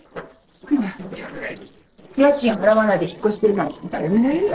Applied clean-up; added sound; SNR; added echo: neural separator model SepFormer DNS4.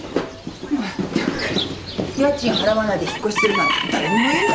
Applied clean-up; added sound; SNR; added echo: none; Bird + Bird / Chicken, rooster; 4 dB; none.